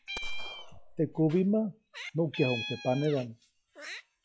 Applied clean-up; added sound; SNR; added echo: classical method log-MMSE.